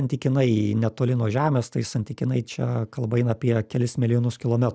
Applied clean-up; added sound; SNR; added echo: none; none; none; none.